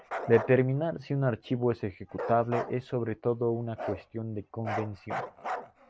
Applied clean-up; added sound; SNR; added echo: none; Bark; 10 dB; none.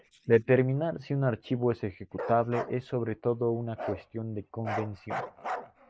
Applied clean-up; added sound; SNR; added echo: neural mask model Resemble Enhance denoiser.